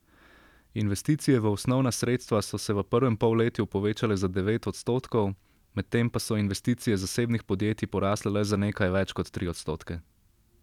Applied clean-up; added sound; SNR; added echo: none; none; none; none.